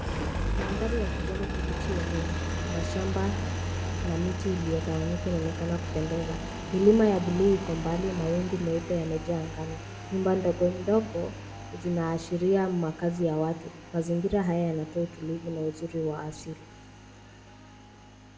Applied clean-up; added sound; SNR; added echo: none; Engine; 5 dB; reverberation time 0.8 s.